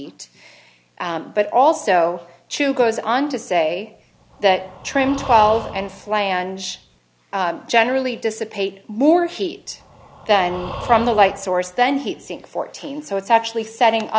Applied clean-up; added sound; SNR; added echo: none; Breathing; 15 dB; none.